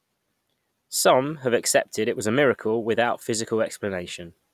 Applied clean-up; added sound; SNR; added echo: none; none; none; none.